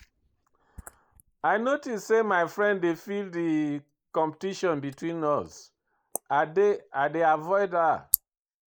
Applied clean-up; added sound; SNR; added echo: neural mask model Resemble Enhance denoiser.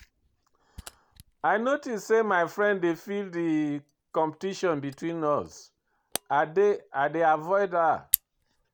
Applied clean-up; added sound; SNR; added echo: none; Camera; 14 dB; none.